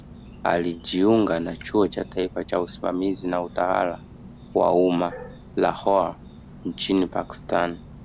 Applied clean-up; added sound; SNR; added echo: none; Insect; 18 dB; none.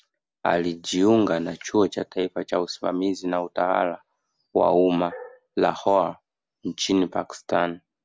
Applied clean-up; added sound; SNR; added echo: none; none; none; none.